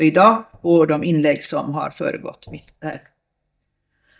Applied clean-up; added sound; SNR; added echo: neural mask model DeepFilterNet 3.